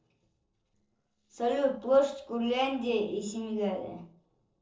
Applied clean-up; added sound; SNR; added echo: neural separator model SepFormer DNS4.